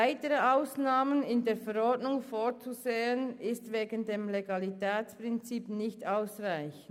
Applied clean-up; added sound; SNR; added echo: none; none; none; none.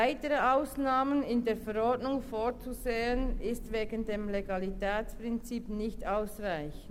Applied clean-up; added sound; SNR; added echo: none; Thunder / Rain; 10 dB; none.